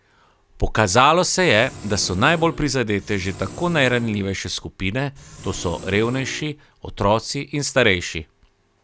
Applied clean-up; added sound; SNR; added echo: none; Engine; 16 dB; none.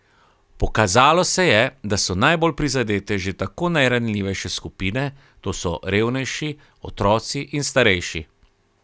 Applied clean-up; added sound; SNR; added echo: none; none; none; none.